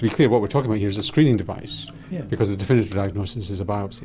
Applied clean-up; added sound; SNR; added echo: none; Marimba, xylophone + Fire; 20 dB; none.